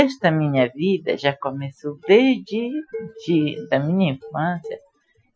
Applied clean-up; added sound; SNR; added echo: classical method Wiener filter.